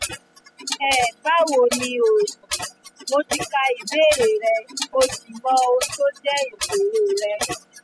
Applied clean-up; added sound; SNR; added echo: classical method spectral subtraction.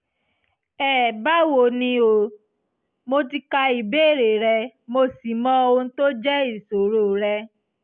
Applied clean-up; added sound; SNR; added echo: none; none; none; none.